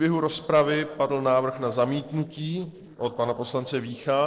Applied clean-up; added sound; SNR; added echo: neural separator model SepFormer DNS4.